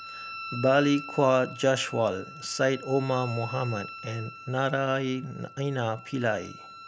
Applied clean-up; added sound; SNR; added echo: none; Wind instrument, woodwind instrument; 14 dB; none.